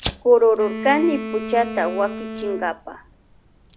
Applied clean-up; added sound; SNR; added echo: none; Wind instrument, woodwind instrument + Fire; 9 dB; none.